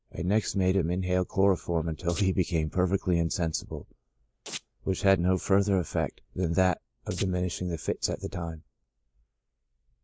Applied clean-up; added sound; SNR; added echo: neural mask model Resemble Enhance denoiser.